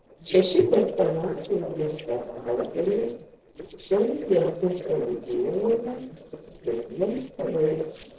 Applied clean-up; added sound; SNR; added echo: neural separator model SepFormer DNS4.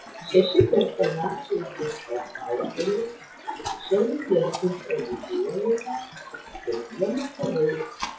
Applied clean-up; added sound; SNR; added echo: classical method WPE with log-MMSE.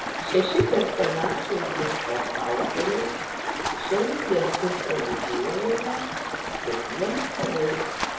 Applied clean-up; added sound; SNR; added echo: none; Stream; 2 dB; reverberation time 2.6 s.